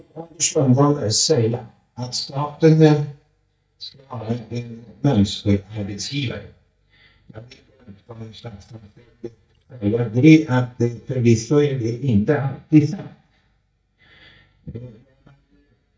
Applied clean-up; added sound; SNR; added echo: neural mask model DeepFilterNet 3.